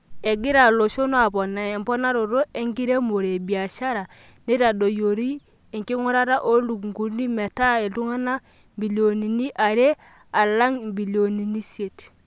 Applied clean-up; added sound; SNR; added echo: none; none; none; none.